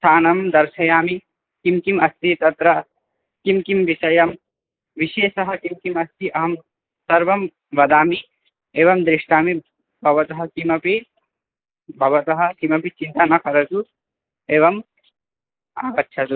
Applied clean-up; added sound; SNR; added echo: neural mask model Resemble Enhance denoiser.